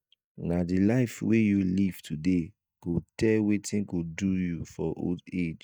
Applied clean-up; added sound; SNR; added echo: neural mask model DeepFilterNet 3.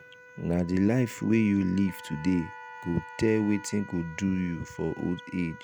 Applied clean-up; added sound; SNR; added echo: none; Trumpet + Wind instrument, woodwind instrument; 18 dB; none.